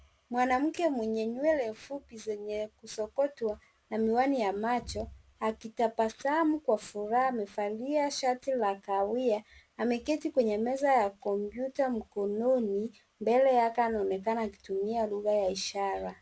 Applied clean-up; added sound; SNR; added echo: none; none; none; none.